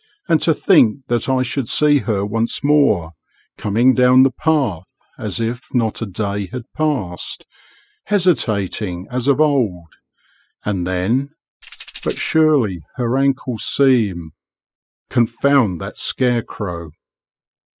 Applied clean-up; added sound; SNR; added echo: classical method spectral subtraction.